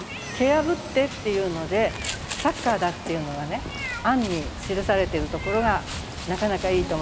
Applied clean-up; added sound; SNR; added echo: none; Meow; 8 dB; none.